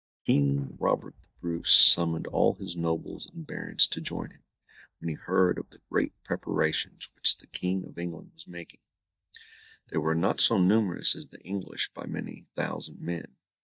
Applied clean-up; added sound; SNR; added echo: neural mask model DeepFilterNet 3.